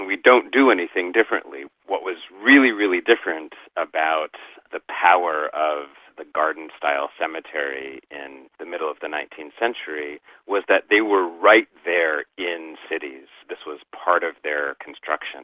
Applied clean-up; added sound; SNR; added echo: none; none; none; none.